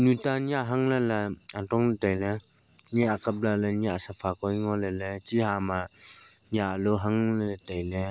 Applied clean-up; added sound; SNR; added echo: neural mask model Resemble Enhance denoiser.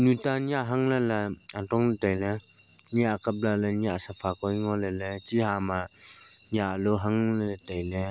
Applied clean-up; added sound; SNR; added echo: none; none; none; none.